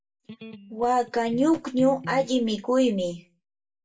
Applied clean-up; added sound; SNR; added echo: none; Electric guitar; 16 dB; reverberation time 0.2 s.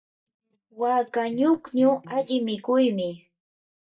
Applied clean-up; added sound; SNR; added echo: neural mask model DeepFilterNet 3.